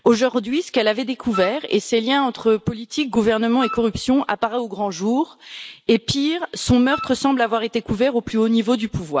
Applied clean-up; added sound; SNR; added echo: none; Wind instrument, woodwind instrument; 13 dB; none.